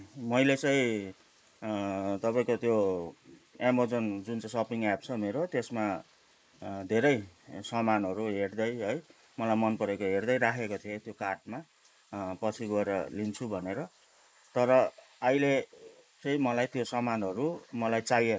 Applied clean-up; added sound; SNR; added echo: neural mask model Resemble Enhance denoiser.